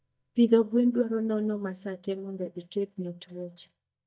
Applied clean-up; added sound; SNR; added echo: neural mask model DeepFilterNet 3.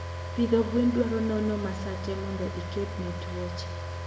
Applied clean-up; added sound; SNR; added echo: none; Car; 5 dB; reverberation time 0.7 s.